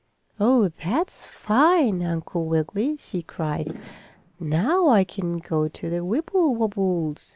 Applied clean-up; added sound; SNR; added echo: neural mask model Resemble Enhance denoiser.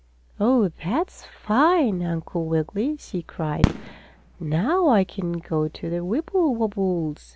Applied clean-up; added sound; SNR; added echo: none; Fireworks; 8 dB; none.